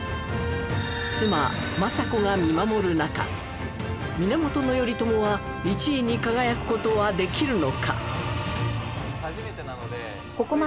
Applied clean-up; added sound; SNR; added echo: none; none; none; none.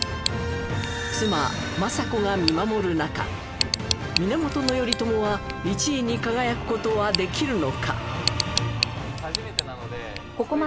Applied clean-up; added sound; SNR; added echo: none; Tick; 8 dB; none.